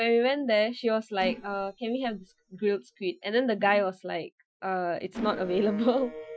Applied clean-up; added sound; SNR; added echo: classical method Wiener filter.